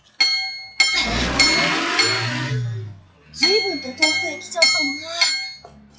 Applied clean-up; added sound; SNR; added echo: classical method log-MMSE.